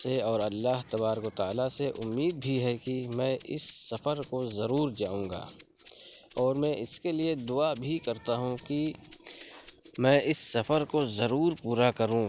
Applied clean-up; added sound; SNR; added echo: none; Rattle (instrument); 18 dB; none.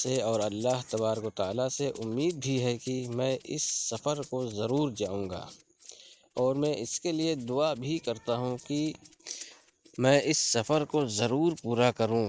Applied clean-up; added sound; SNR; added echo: neural mask model RNNoise.